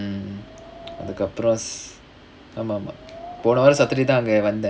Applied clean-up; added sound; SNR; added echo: none; Wind; 19 dB; none.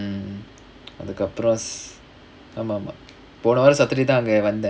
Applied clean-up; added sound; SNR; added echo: none; none; none; none.